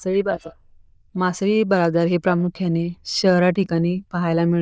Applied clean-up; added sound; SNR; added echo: neural diffusion model UNIVERSE++.